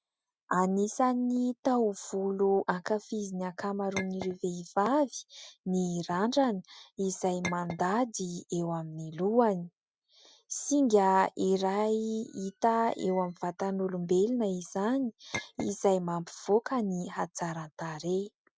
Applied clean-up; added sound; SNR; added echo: none; Chink, clink; 12 dB; none.